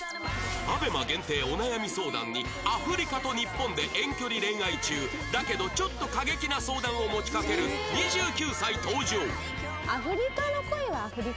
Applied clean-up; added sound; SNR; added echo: none; Wind instrument, woodwind instrument; 12 dB; none.